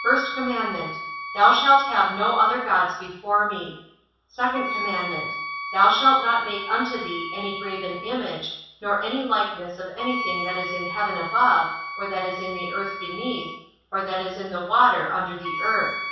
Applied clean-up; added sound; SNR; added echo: none; Wind instrument, woodwind instrument; 9 dB; reverberation time 0.7 s.